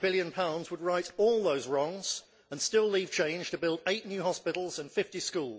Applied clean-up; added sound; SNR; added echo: none; none; none; none.